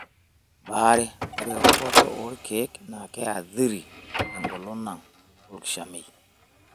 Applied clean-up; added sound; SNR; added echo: none; Printer; -1 dB; none.